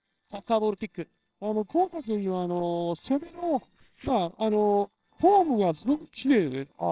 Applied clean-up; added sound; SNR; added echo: neural separator model SepFormer WHAMR!.